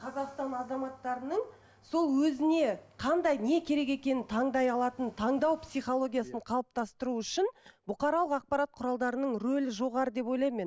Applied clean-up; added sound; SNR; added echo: none; none; none; none.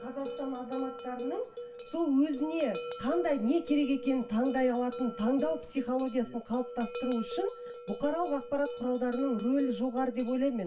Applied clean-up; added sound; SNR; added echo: none; Bell; 10 dB; reverberation time 0.2 s.